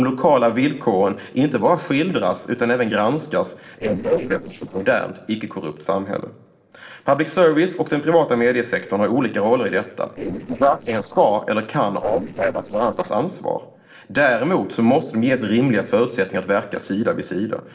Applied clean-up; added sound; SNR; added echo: neural separator model SepFormer DNS4.